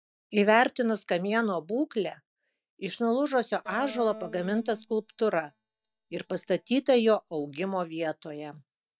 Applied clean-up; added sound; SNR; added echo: neural mask model DeepFilterNet 3.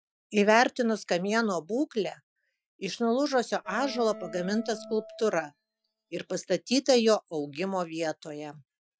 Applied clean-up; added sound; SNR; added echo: classical method Wiener filter.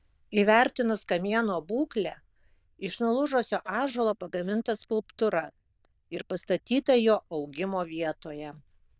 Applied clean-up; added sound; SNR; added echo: neural diffusion model UNIVERSE++.